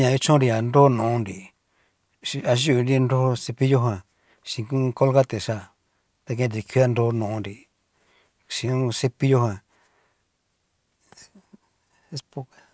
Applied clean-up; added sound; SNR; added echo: none; none; none; none.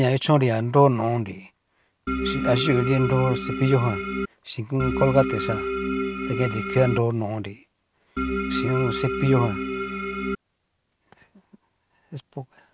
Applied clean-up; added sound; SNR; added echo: none; Organ; 2 dB; none.